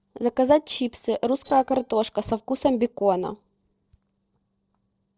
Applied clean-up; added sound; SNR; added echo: neural separator model SepFormer DNS4.